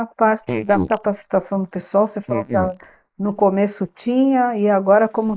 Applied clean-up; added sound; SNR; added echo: neural mask model Resemble Enhance denoiser.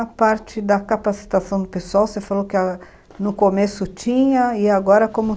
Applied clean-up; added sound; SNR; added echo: none; none; none; none.